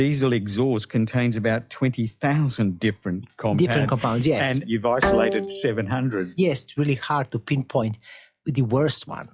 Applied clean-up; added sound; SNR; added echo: classical method log-MMSE.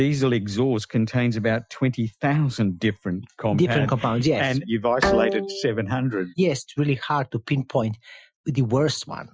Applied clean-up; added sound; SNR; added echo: classical method Wiener filter.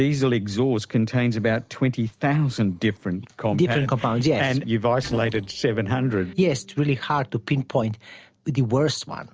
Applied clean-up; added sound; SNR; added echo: neural separator model SepFormer DNS4.